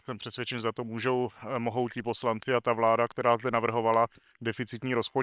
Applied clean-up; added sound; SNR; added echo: neural separator model SepFormer WHAM!.